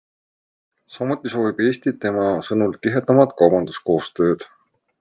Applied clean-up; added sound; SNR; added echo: none; none; none; none.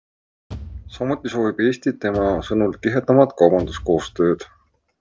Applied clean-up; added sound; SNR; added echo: none; Bass drum / Thump, thud; 18 dB; none.